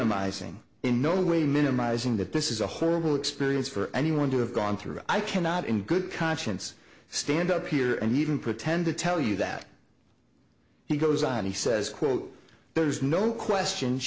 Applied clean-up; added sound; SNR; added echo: none; none; none; none.